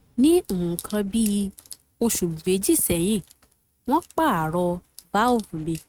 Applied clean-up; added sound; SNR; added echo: neural mask model RNNoise.